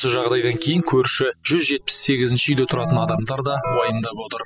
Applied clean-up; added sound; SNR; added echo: classical method spectral subtraction.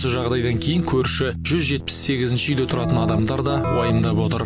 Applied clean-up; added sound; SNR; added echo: none; Keyboard (musical); 4 dB; none.